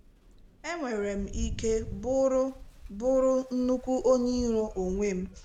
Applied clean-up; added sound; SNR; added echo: none; Rain; 12 dB; none.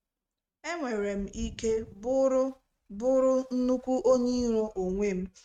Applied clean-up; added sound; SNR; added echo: neural mask model RNNoise.